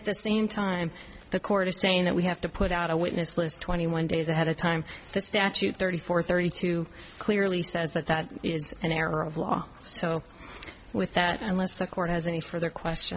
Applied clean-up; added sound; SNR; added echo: none; none; none; none.